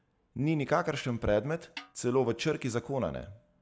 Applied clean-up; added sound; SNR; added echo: none; Snare drum; 18 dB; none.